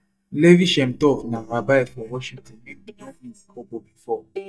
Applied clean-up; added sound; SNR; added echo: neural mask model DeepFilterNet 3.